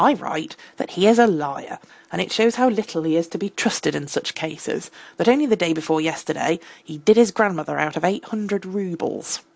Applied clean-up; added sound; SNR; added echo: none; none; none; none.